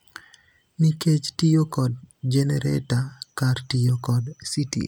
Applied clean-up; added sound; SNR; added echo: none; none; none; none.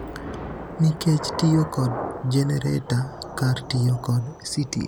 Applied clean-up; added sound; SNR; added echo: none; Thunder / Rain; 11 dB; none.